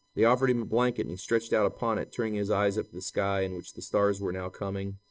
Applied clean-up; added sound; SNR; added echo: neural separator model SepFormer DNS4.